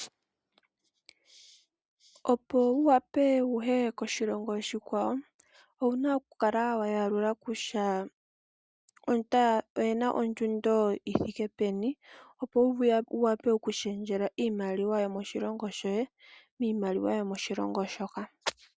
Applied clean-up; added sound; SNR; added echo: none; none; none; none.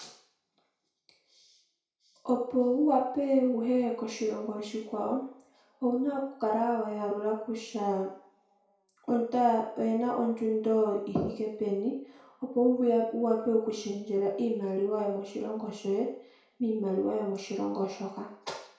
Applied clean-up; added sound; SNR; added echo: none; none; none; reverberation time 0.6 s.